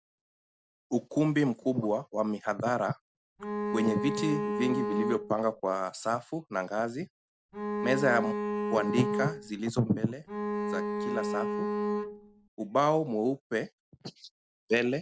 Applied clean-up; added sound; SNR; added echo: none; Bowed string instrument; 1 dB; none.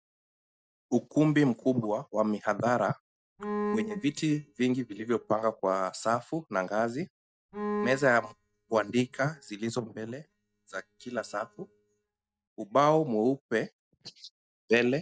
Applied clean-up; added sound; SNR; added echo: neural mask model DeepFilterNet 3.